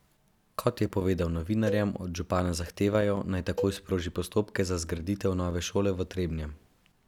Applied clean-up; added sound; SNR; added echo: none; Cowbell; 11 dB; none.